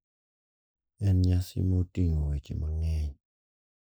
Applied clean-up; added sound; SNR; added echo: neural mask model Resemble Enhance denoiser.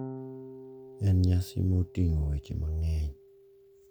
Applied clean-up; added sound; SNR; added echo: none; Electric guitar / Bass guitar; 17 dB; none.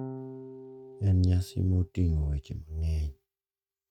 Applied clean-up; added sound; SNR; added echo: neural mask model RNNoise.